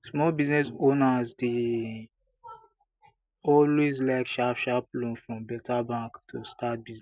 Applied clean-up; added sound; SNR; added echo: neural mask model Resemble Enhance denoiser.